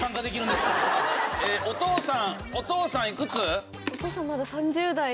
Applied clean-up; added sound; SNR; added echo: none; Chewing, mastication; 11 dB; none.